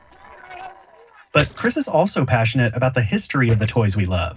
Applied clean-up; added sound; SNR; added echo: neural separator model SepFormer DNS4.